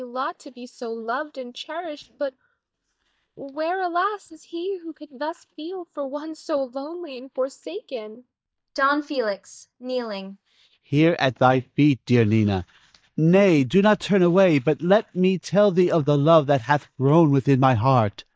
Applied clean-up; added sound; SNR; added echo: neural mask model DeepFilterNet 3.